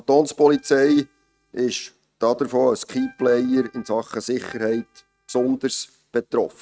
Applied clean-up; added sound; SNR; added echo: neural mask model RNNoise.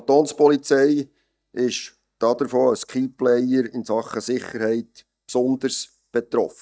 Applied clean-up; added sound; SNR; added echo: neural mask model DeepFilterNet 3.